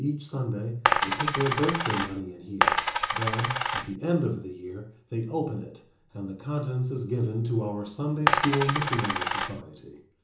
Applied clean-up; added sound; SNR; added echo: none; Coin (dropping); -3 dB; reverberation time 1.2 s.